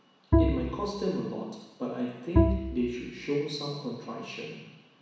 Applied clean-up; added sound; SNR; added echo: none; Bowed string instrument; -3 dB; reverberation time 1.1 s.